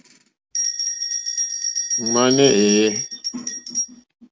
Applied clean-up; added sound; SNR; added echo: none; Bell; 3 dB; none.